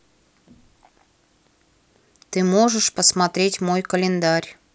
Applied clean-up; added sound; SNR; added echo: none; none; none; none.